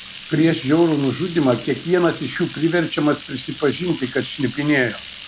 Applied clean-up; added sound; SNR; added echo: none; Bathtub (filling or washing); 17 dB; none.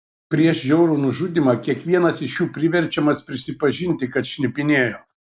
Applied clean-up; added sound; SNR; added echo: none; none; none; none.